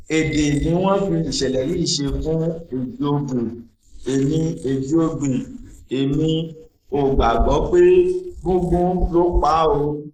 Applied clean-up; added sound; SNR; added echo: neural mask model Resemble Enhance denoiser.